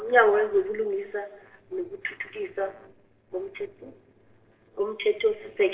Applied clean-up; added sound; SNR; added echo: neural separator model SepFormer DNS4.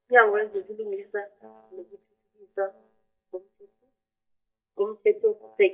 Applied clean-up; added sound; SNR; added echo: neural mask model DeepFilterNet 3.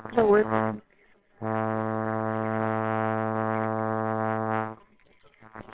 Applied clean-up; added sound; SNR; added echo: neural separator model SepFormer WHAMR!.